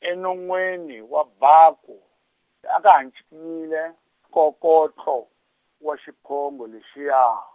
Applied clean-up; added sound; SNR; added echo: none; none; none; none.